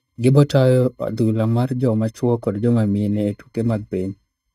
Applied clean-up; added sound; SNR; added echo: neural mask model DeepFilterNet 3.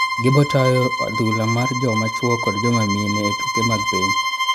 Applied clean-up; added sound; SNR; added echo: none; Bowed string instrument; 2 dB; none.